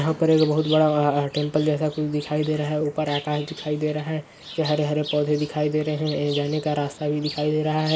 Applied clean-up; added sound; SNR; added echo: neural mask model Resemble Enhance denoiser.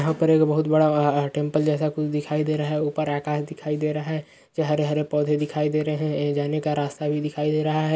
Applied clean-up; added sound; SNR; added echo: none; none; none; none.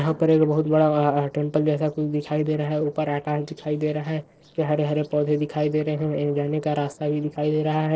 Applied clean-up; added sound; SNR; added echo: neural separator model SepFormer DNS4.